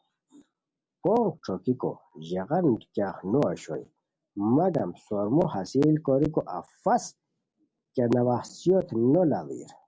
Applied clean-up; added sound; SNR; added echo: none; none; none; none.